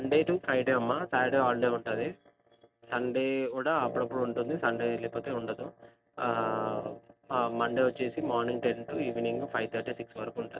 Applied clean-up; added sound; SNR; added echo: neural mask model RNNoise.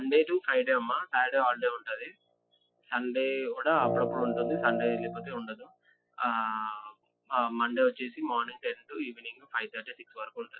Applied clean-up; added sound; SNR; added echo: classical method Wiener filter.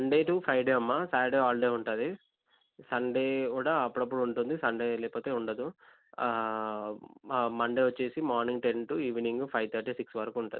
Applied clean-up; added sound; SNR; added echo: none; none; none; none.